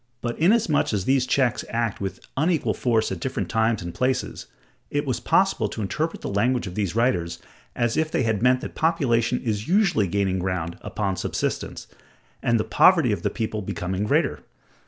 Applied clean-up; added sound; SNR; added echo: none; none; none; none.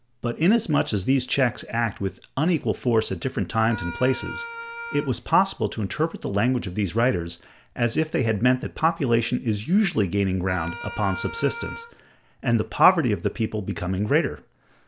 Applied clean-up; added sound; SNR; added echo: none; Wind instrument, woodwind instrument; 12 dB; none.